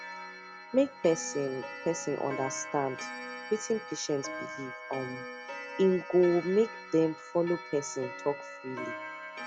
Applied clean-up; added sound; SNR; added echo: none; Clock; 10 dB; none.